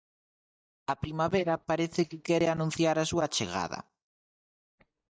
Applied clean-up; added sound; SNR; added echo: neural mask model DeepFilterNet 3.